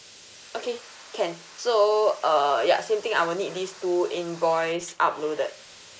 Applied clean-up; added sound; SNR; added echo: neural mask model Resemble Enhance denoiser.